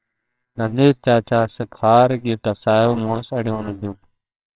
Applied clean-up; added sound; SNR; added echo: neural separator model SepFormer WHAMR!.